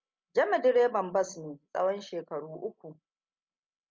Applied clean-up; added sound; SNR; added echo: none; none; none; none.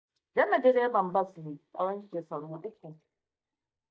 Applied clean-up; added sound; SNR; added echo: neural mask model DeepFilterNet 3.